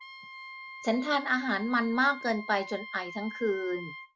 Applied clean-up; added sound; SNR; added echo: none; Wind instrument, woodwind instrument; 13 dB; none.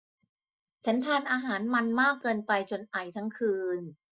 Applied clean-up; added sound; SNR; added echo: neural mask model DeepFilterNet 3.